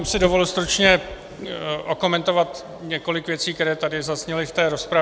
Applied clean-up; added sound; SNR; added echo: none; none; none; none.